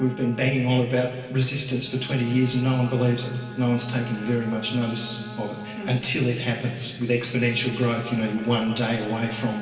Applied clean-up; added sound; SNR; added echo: none; Bowed string instrument; 16 dB; reverberation time 2.3 s.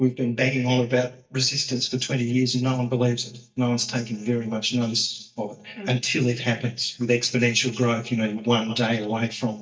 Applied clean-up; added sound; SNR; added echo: neural mask model DeepFilterNet 3.